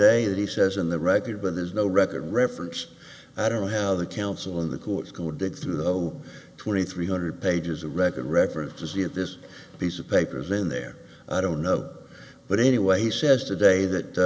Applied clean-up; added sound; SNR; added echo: none; none; none; none.